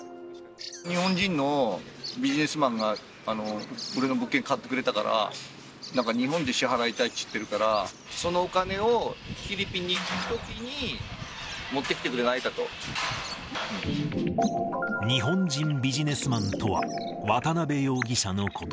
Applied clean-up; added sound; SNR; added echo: none; Bird vocalization, bird call, bird song; 19 dB; none.